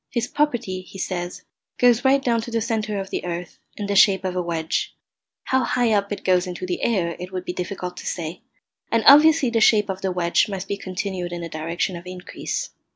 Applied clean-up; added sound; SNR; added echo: none; none; none; none.